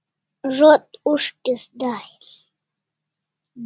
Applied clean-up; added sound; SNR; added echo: none; none; none; none.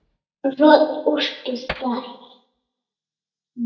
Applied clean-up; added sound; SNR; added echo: neural mask model DeepFilterNet 3.